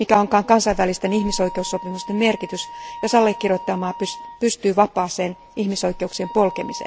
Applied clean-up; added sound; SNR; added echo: none; Wind instrument, woodwind instrument; 15 dB; none.